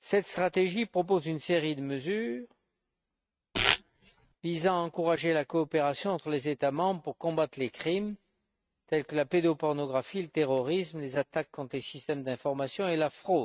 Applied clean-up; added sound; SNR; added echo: neural mask model RNNoise.